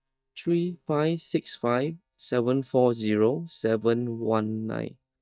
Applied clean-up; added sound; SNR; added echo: neural mask model DeepFilterNet 3.